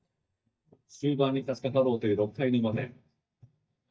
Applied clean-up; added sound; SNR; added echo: neural mask model DeepFilterNet 3.